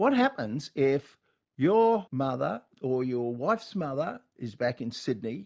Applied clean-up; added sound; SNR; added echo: none; none; none; none.